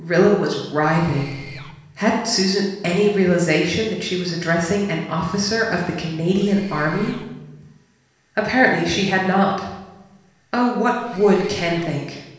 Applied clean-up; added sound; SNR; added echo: none; Mechanisms; 19 dB; reverberation time 1.1 s.